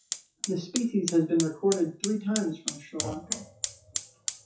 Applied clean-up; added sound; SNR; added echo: classical method WPE with log-MMSE.